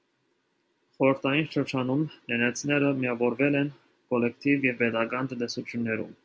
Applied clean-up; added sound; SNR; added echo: none; none; none; none.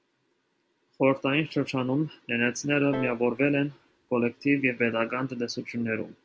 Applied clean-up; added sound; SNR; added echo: none; Piano; 16 dB; none.